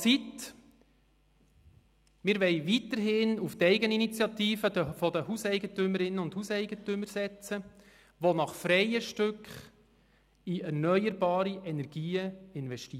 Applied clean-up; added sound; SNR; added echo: none; none; none; none.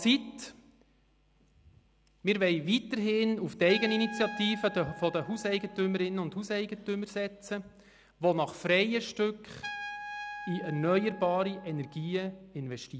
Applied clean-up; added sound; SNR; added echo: none; Trumpet; 15 dB; none.